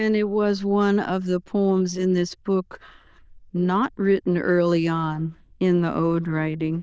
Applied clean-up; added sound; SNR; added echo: neural diffusion model UNIVERSE++.